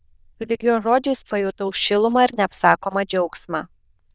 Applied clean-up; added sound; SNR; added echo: neural diffusion model UNIVERSE++.